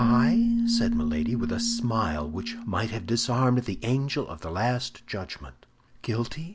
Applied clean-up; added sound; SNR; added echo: none; Keyboard (musical); 1 dB; none.